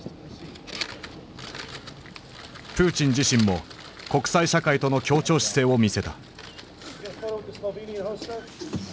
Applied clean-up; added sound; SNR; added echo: none; none; none; none.